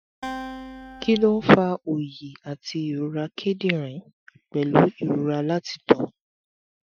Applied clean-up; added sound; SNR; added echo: classical method Wiener filter.